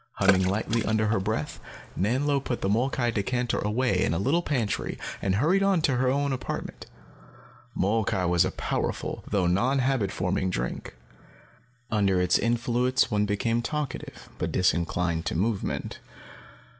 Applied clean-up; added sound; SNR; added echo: none; Water / Splash, splatter; 9 dB; none.